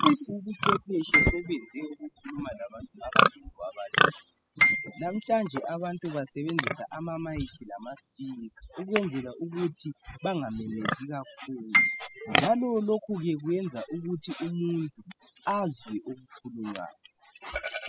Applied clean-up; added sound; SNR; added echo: classical method spectral subtraction.